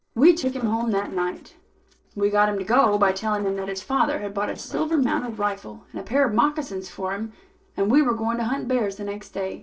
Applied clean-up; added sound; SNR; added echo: neural separator model SepFormer DNS4.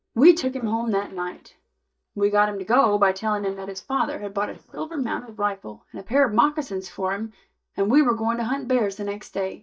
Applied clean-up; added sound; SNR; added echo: neural mask model DeepFilterNet 3.